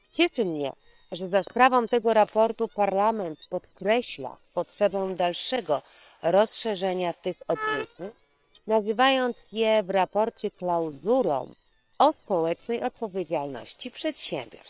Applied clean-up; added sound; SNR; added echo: neural separator model SepFormer WHAM!.